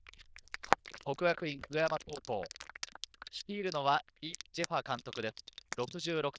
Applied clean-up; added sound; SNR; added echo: neural diffusion model UNIVERSE++.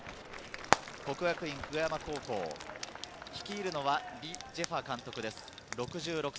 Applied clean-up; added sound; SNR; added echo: none; Frying (food); 4 dB; none.